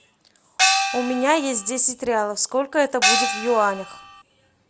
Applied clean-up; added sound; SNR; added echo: none; Gong; -1 dB; none.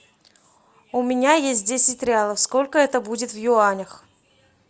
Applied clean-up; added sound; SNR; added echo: none; none; none; none.